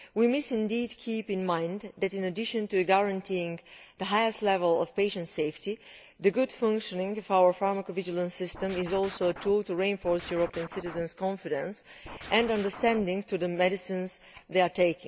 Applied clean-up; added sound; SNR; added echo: none; Scratching (performance technique); 14 dB; none.